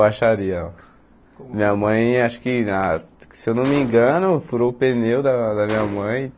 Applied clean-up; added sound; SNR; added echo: none; Gunshot, gunfire; 20 dB; none.